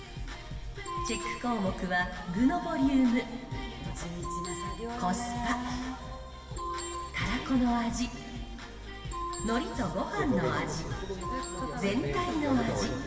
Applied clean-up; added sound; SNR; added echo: none; none; none; reverberation time 2.3 s.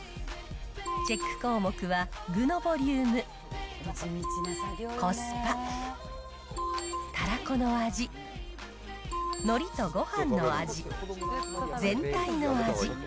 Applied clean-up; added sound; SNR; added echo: none; none; none; none.